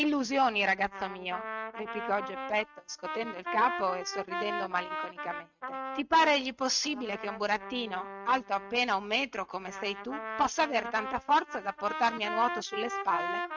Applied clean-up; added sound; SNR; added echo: neural mask model RNNoise.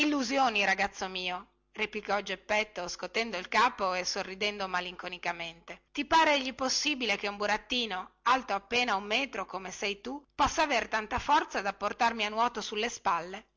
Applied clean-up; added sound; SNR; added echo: none; none; none; none.